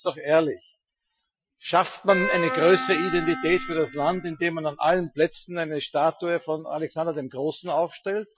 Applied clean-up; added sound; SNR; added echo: classical method Wiener filter.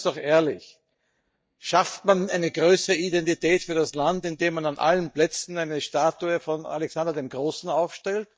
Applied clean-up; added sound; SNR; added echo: neural mask model DeepFilterNet 3.